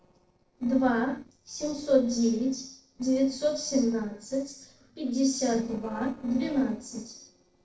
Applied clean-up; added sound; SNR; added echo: neural separator model SepFormer DNS4.